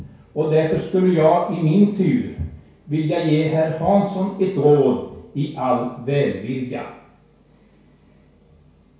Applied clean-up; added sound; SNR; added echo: none; none; none; reverberation time 0.6 s.